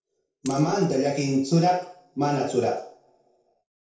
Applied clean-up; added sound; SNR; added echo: neural separator model SepFormer DNS4.